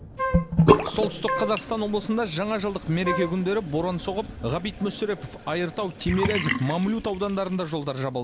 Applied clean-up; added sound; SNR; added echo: none; Bathtub (filling or washing) / Sink (filling or washing) + Wind instrument, woodwind instrument; 1 dB; none.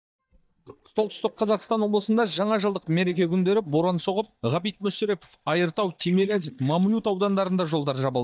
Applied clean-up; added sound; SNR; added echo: neural mask model DeepFilterNet 3.